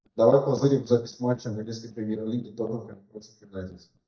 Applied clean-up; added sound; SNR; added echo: neural mask model DeepFilterNet 3.